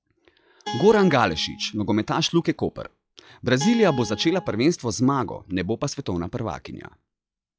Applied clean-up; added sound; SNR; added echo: classical method log-MMSE.